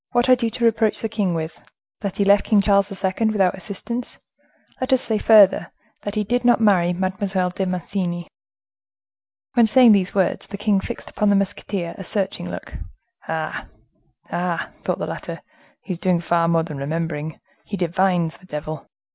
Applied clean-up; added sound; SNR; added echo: none; none; none; none.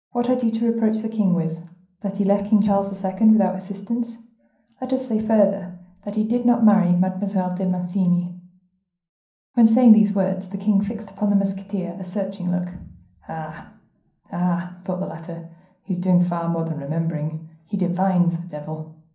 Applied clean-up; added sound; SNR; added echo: none; none; none; reverberation time 0.6 s.